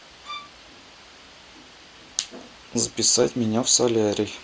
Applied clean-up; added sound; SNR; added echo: none; Bowed string instrument; 15 dB; none.